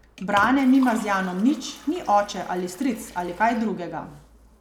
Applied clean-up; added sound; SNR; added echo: none; Liquid; 20 dB; none.